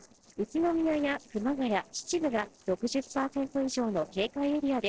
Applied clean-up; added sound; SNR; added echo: neural separator model SepFormer DNS4.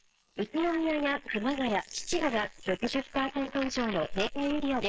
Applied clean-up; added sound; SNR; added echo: neural mask model Resemble Enhance denoiser.